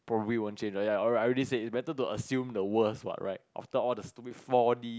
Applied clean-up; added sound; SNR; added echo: none; none; none; none.